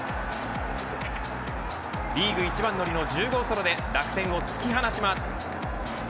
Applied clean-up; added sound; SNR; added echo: none; none; none; none.